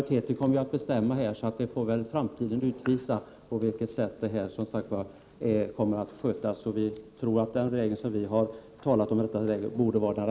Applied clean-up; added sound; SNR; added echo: none; none; none; none.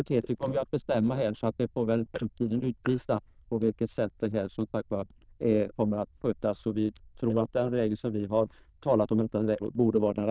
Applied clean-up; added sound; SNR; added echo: neural diffusion model UNIVERSE++.